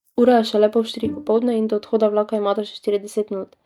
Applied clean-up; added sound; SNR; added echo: neural mask model DeepFilterNet 3.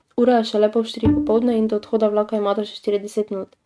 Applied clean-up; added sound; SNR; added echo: neural mask model RNNoise.